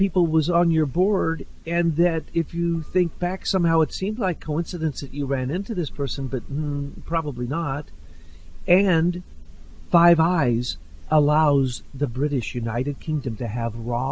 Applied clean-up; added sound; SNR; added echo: none; none; none; none.